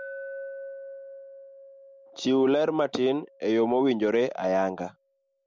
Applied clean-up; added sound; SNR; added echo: none; Glass; 17 dB; none.